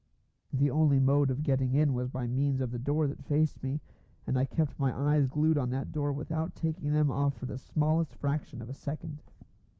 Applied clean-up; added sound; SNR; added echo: none; none; none; none.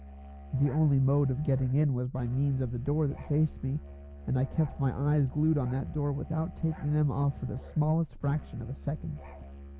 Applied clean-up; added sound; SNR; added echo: none; Musical instrument; 16 dB; none.